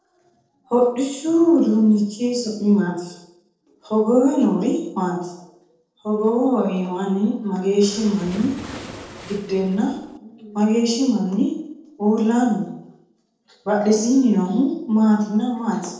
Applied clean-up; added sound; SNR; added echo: neural separator model SepFormer DNS4.